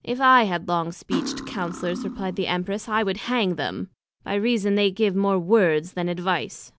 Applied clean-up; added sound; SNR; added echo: none; Cutlery, silverware; 9 dB; none.